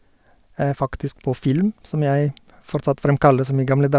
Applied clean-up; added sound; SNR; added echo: none; none; none; none.